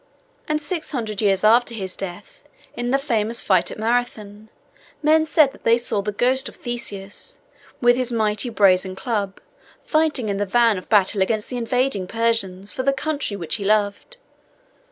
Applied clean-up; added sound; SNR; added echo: none; none; none; none.